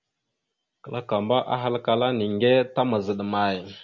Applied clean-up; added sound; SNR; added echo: none; none; none; none.